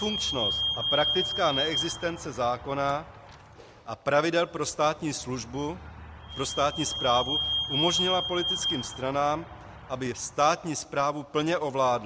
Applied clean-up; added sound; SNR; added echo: none; Squeak / Vehicle; 5 dB; none.